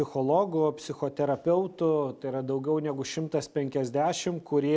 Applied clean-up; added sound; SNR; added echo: none; none; none; none.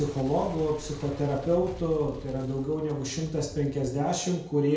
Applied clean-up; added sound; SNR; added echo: none; Boom; 15 dB; reverberation time 0.5 s.